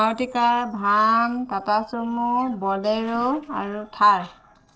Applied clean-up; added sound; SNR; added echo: neural separator model SepFormer DNS4.